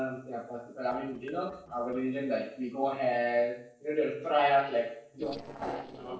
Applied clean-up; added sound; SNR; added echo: neural separator model SepFormer DNS4.